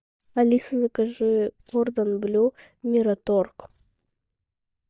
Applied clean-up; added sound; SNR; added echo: neural mask model DeepFilterNet 3.